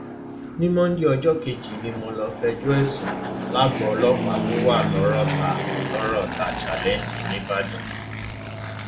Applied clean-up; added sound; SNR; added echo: none; Fixed-wing aircraft, airplane; 3 dB; reverberation time 0.8 s.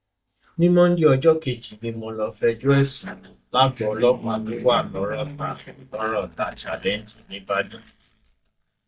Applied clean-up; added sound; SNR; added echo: neural mask model DeepFilterNet 3.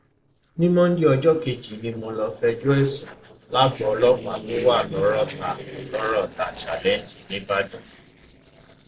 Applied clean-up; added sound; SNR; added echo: neural separator model SepFormer DNS4.